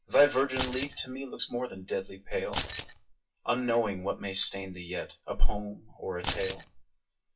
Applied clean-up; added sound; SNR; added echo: classical method WPE with log-MMSE.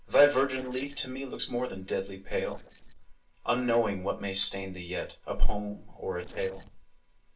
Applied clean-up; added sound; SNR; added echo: neural separator model SepFormer DNS4.